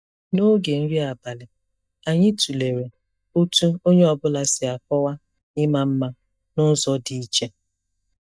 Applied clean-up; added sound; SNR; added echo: neural mask model DeepFilterNet 3.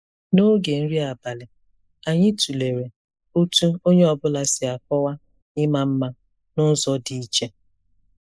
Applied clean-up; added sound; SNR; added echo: neural mask model Resemble Enhance denoiser.